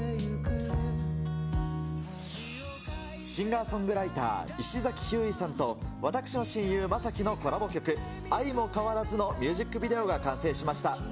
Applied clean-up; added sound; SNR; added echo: none; none; none; none.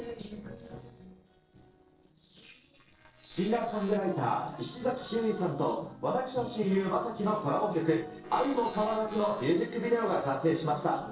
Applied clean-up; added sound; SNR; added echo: neural separator model SepFormer DNS4.